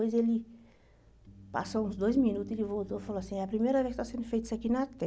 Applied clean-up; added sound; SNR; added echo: none; Organ; 16 dB; none.